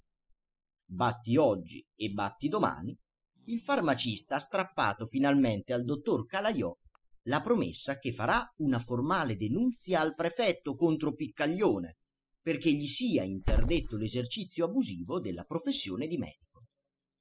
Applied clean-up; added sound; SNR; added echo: classical method spectral subtraction.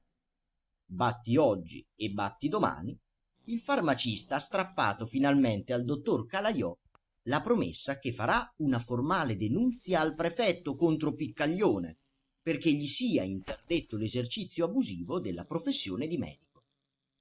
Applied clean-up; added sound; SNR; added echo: neural mask model RNNoise.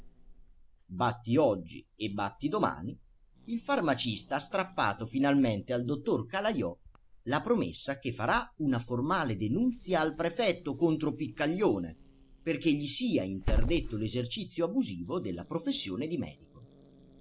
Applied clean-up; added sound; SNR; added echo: none; Growling / Hiss; 10 dB; none.